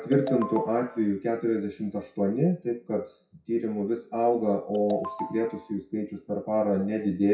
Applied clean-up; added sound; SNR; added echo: classical method WPE with log-MMSE.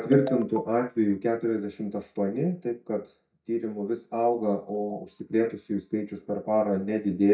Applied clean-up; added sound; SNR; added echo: neural mask model DeepFilterNet 3.